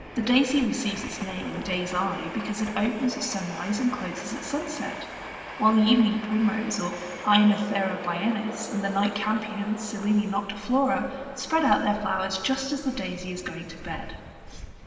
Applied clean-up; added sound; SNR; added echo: none; Train; 12 dB; reverberation time 2.9 s.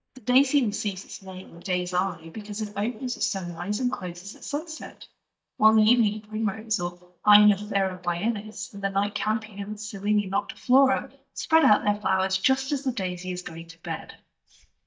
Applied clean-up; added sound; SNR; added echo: neural mask model DeepFilterNet 3.